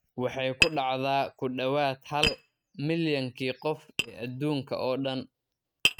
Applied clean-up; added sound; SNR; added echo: neural mask model RNNoise.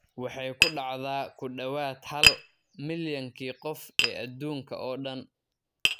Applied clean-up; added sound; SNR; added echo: none; Tap; -5 dB; none.